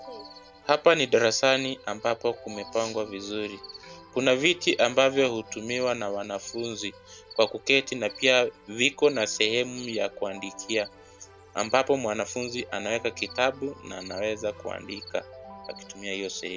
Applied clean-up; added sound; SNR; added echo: none; Keyboard (musical) + Cricket; 19 dB; none.